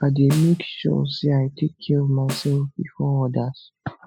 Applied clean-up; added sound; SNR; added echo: classical method spectral subtraction.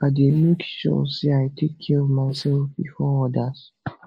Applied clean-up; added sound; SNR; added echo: neural mask model Resemble Enhance denoiser.